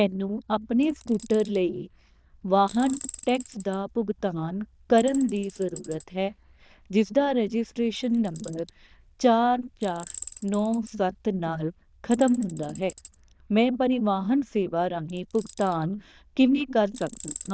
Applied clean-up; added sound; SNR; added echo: neural diffusion model UNIVERSE++.